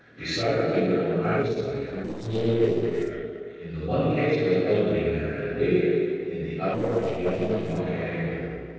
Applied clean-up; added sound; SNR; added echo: neural separator model SepFormer DNS4.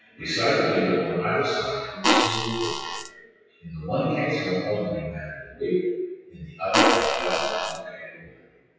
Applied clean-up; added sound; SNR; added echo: classical method WPE with log-MMSE.